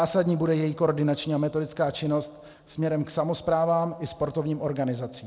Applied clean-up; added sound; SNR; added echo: none; none; none; none.